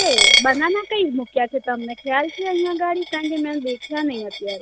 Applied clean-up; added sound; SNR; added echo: none; Coin (dropping); 2 dB; none.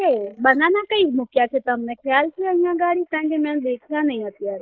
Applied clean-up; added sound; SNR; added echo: neural mask model Resemble Enhance denoiser.